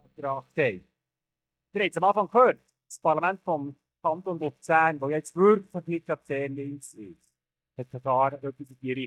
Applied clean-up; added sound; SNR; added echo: neural mask model DeepFilterNet 3.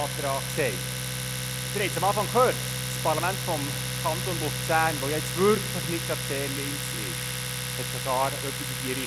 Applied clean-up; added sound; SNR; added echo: none; Domestic sounds, home sounds; 1 dB; none.